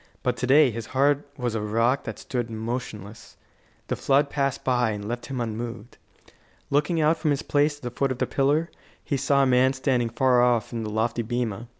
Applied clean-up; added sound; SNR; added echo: none; none; none; none.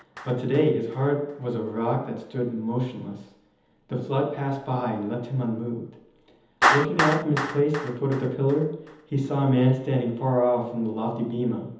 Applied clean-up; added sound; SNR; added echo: none; Clapping; 7 dB; reverberation time 1.3 s.